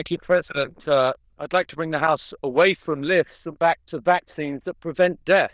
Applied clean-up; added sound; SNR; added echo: neural diffusion model UNIVERSE++.